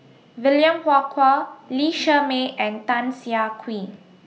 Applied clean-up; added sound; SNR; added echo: none; none; none; none.